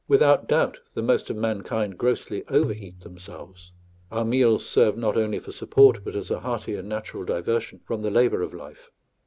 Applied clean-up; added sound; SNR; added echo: none; Tabla; 16 dB; none.